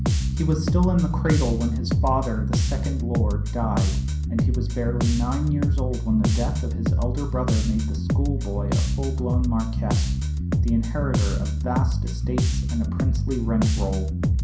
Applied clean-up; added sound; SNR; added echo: none; Bass guitar; -5 dB; reverberation time 0.6 s.